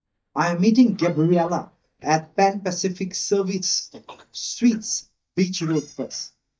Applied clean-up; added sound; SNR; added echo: neural mask model DeepFilterNet 3.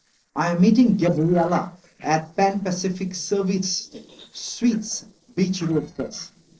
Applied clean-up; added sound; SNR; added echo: neural separator model SepFormer DNS4.